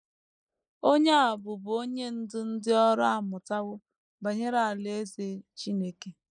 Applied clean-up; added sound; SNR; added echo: neural mask model Resemble Enhance denoiser.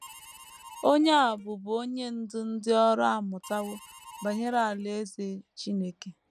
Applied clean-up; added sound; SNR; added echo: none; Harmonica; 19 dB; none.